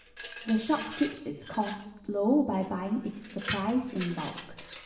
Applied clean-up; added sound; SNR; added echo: none; Glass; 13 dB; reverberation time 1.0 s.